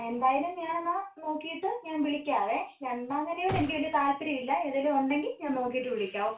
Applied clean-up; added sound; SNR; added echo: none; Gunshot, gunfire; 11 dB; reverberation time 0.3 s.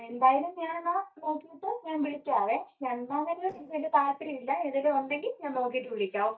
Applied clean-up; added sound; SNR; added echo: neural mask model DeepFilterNet 3.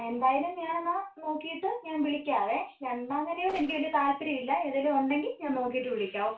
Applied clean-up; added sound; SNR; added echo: neural separator model SepFormer DNS4.